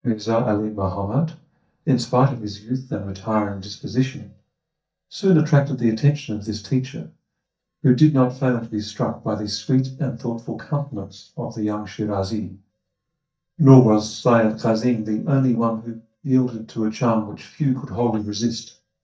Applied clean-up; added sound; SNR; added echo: neural mask model DeepFilterNet 3.